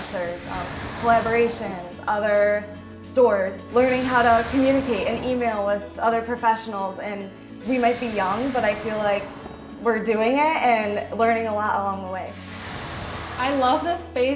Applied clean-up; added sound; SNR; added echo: none; Explosion; 15 dB; reverberation time 1.7 s.